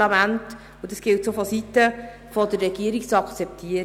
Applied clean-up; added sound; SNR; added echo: none; none; none; none.